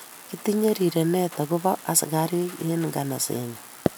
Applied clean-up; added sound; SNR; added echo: none; none; none; none.